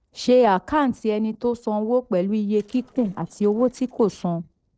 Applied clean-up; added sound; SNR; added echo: neural separator model SepFormer DNS4.